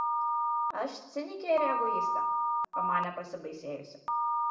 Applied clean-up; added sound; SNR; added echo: none; Telephone; -4 dB; reverberation time 0.7 s.